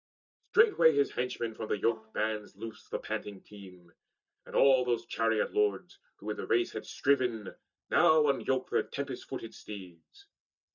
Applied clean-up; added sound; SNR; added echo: neural mask model DeepFilterNet 3.